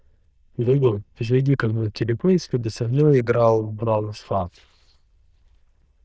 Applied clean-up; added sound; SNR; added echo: neural diffusion model UNIVERSE++.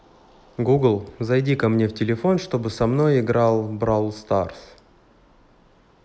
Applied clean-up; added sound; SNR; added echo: none; none; none; none.